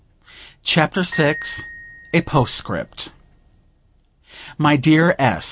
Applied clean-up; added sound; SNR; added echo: none; Glockenspiel; 16 dB; none.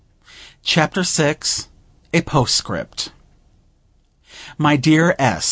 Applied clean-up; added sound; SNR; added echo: none; none; none; none.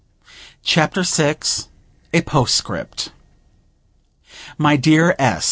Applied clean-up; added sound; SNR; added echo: neural separator model SepFormer DNS4.